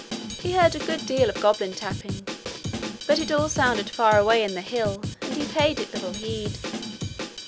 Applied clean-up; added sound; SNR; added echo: none; Drum kit; 7 dB; none.